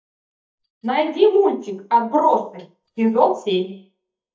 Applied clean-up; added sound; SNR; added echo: neural mask model DeepFilterNet 3.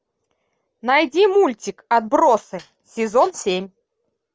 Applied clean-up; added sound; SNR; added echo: none; none; none; none.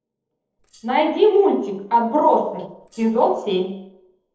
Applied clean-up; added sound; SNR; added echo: neural separator model SepFormer DNS4.